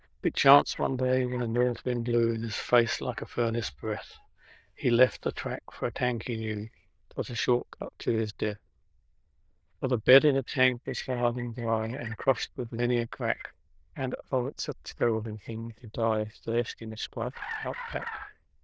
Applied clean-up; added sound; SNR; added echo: neural diffusion model UNIVERSE++.